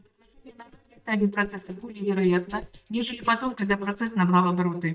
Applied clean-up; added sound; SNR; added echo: neural mask model DeepFilterNet 3.